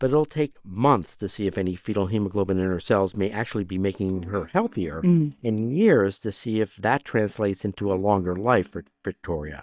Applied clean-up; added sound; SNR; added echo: neural mask model DeepFilterNet 3.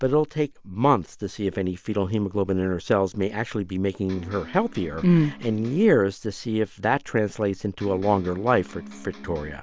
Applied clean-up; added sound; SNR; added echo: none; Electric guitar; 17 dB; none.